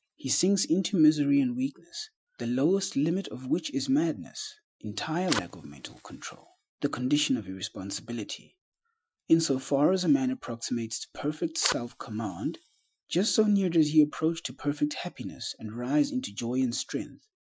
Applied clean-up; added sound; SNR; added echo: classical method Wiener filter.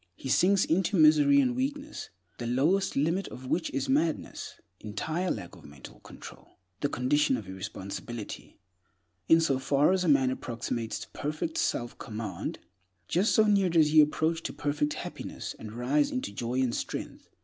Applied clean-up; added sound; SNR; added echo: none; none; none; none.